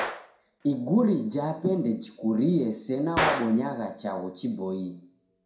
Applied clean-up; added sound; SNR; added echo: none; Gunshot, gunfire; 9 dB; reverberation time 0.4 s.